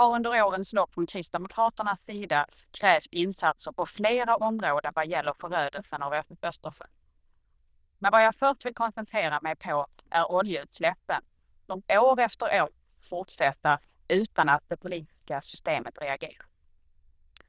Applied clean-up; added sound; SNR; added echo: neural diffusion model UNIVERSE++.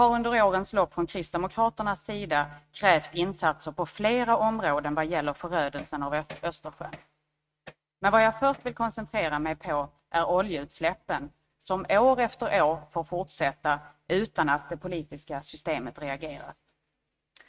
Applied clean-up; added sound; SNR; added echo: neural mask model RNNoise.